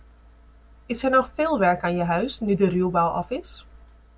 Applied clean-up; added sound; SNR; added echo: none; none; none; none.